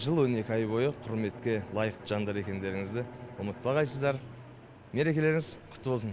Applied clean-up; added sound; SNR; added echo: none; Bowed string instrument; 17 dB; none.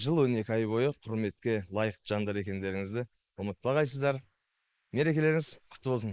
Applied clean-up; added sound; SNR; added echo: neural mask model Resemble Enhance denoiser.